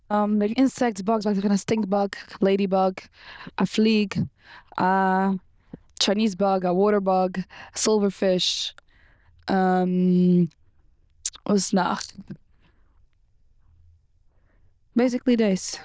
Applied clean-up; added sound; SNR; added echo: neural diffusion model UNIVERSE++.